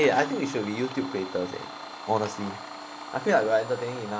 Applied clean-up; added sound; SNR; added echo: none; Domestic sounds, home sounds; 12 dB; none.